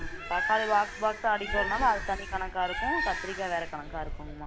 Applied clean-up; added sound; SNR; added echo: none; Bird; 4 dB; none.